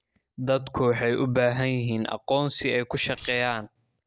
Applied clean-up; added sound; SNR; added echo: neural separator model SepFormer DNS4.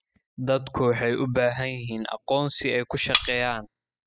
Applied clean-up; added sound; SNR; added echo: classical method spectral subtraction.